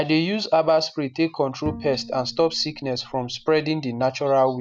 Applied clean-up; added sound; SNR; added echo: none; Bowed string instrument; 17 dB; none.